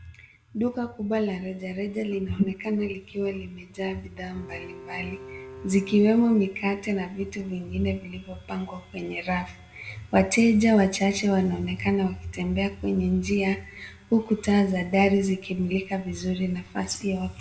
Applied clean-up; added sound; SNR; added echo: none; Bowed string instrument; 18 dB; reverberation time 1.1 s.